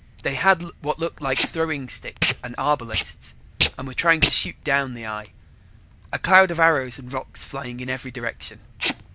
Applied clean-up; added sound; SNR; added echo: none; Packing tape, duct tape; 8 dB; none.